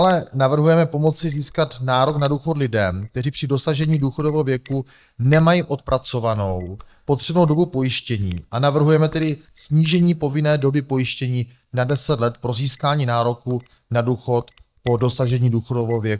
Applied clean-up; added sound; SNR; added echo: neural mask model DeepFilterNet 3.